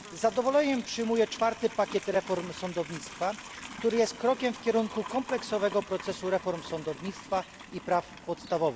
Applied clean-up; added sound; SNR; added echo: none; Livestock, farm animals, working animals; 14 dB; none.